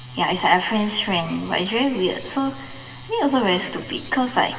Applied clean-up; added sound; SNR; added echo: none; none; none; reverberation time 1.4 s.